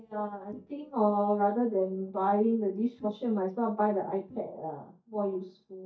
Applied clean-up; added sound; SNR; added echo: neural mask model DeepFilterNet 3.